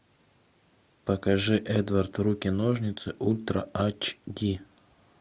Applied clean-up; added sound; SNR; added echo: none; none; none; none.